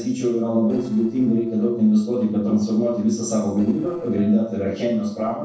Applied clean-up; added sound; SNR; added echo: neural separator model SepFormer DNS4.